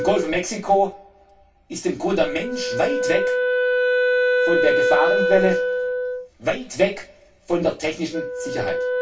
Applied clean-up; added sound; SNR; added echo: none; Wind instrument, woodwind instrument; -1 dB; reverberation time 0.2 s.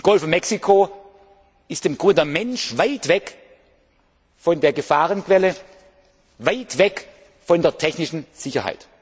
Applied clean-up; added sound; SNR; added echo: none; none; none; none.